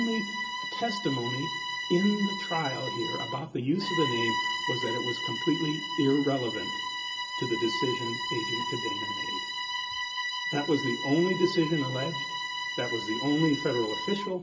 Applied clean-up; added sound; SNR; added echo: none; Bowed string instrument; 3 dB; reverberation time 0.2 s.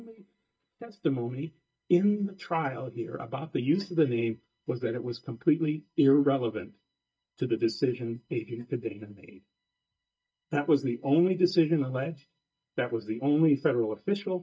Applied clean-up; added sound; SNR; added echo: neural mask model DeepFilterNet 3.